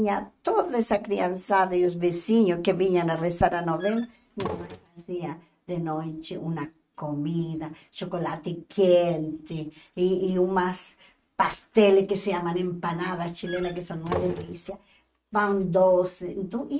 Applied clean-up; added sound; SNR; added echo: neural mask model RNNoise.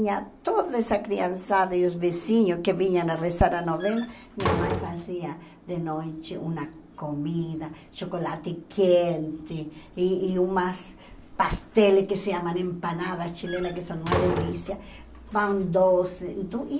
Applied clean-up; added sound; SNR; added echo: none; Slam; 6 dB; none.